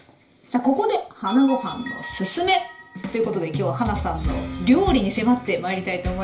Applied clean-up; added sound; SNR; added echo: none; none; none; reverberation time 0.4 s.